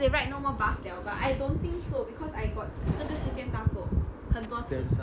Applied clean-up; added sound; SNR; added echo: none; Livestock, farm animals, working animals; 18 dB; none.